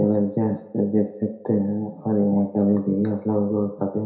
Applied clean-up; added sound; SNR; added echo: none; none; none; reverberation time 0.7 s.